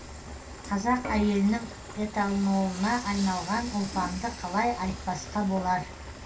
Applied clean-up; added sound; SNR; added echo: none; Frying (food) / Dishes, pots, and pans; 11 dB; reverberation time 0.2 s.